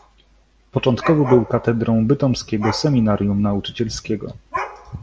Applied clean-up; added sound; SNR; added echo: none; Dog; 13 dB; none.